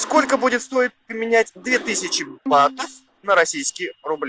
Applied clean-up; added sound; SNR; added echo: none; Bowed string instrument; 14 dB; none.